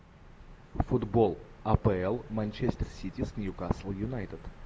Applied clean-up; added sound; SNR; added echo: none; Bird vocalization, bird call, bird song; 16 dB; none.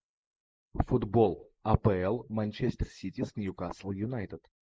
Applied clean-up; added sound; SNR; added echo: neural mask model Resemble Enhance denoiser.